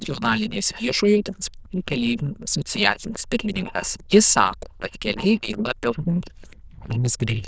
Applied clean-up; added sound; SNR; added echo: neural diffusion model UNIVERSE++.